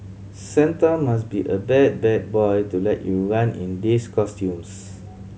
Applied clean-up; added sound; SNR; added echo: none; none; none; none.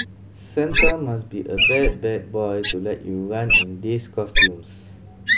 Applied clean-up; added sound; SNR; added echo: none; Wild animals; -3 dB; none.